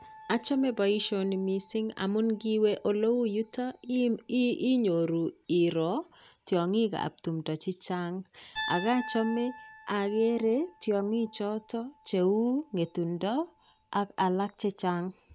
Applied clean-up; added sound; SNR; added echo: none; Piano; 19 dB; none.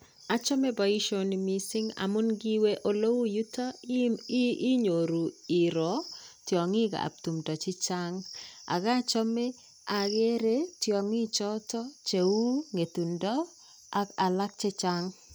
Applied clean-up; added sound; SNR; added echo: none; none; none; none.